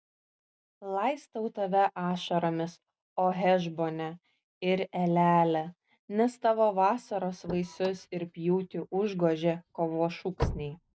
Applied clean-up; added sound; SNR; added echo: none; Slam / Car; 11 dB; none.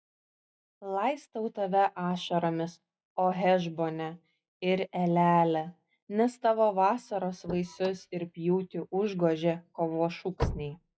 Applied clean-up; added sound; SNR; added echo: classical method log-MMSE.